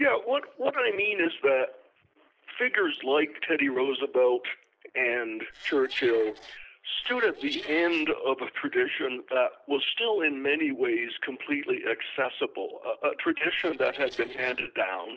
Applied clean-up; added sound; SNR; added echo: neural separator model SepFormer DNS4.